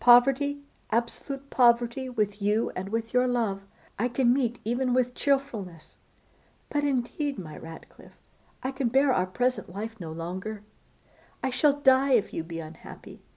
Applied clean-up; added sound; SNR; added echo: none; none; none; none.